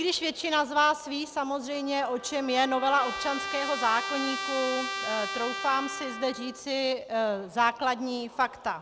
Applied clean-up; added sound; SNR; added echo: none; Trumpet; 9 dB; none.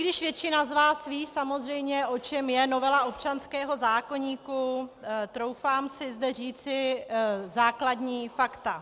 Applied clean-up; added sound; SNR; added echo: none; none; none; none.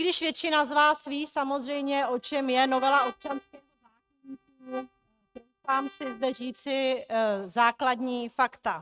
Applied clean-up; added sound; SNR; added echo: neural mask model RNNoise.